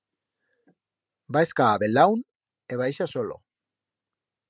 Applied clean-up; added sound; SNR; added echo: none; none; none; none.